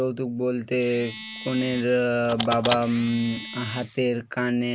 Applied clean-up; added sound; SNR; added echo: none; Car; 9 dB; none.